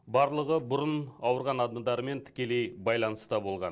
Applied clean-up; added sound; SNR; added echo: none; none; none; none.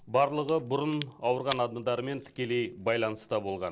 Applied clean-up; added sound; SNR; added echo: none; Crack; 19 dB; none.